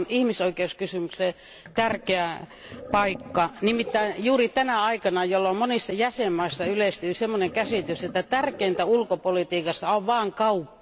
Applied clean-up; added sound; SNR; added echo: none; Sink (filling or washing); 18 dB; none.